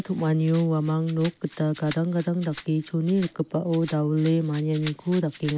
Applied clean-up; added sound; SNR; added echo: none; Rattle (instrument); 13 dB; none.